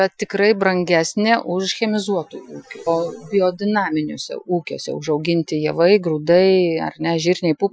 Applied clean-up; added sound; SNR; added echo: classical method Wiener filter.